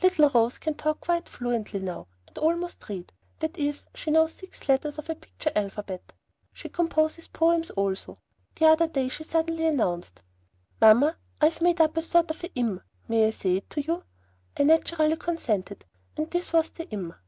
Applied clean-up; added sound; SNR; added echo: none; none; none; none.